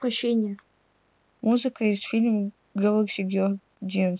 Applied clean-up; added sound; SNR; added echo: none; none; none; none.